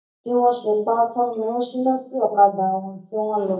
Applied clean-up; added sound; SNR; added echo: neural mask model DeepFilterNet 3.